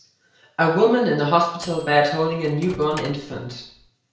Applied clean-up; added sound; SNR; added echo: none; Microwave oven; 19 dB; reverberation time 0.5 s.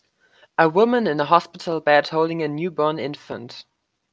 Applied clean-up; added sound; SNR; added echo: none; none; none; none.